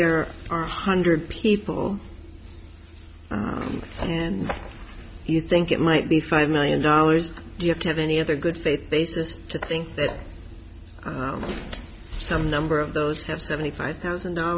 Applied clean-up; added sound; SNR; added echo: none; none; none; none.